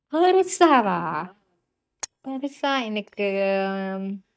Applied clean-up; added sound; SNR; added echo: neural mask model DeepFilterNet 3.